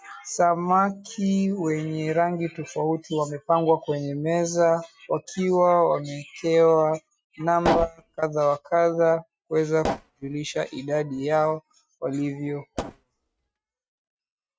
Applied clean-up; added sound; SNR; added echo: neural mask model RNNoise.